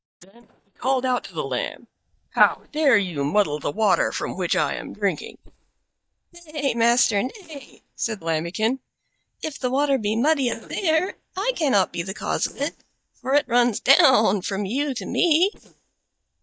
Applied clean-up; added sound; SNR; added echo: neural mask model DeepFilterNet 3.